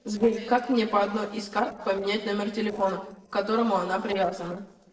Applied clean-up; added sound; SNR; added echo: neural separator model SepFormer DNS4.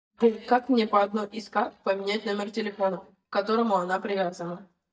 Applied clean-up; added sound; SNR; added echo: neural mask model DeepFilterNet 3.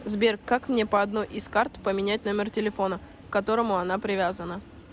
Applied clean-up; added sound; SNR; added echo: none; none; none; none.